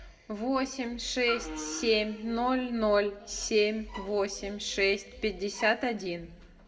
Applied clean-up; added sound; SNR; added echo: none; Bowed string instrument; 17 dB; reverberation time 0.7 s.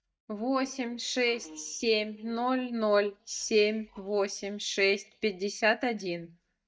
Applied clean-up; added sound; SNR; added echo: neural mask model DeepFilterNet 3.